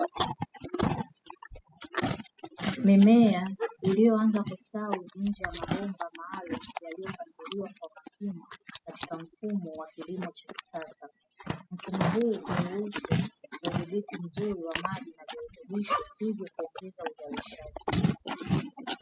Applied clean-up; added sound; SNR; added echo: classical method spectral subtraction.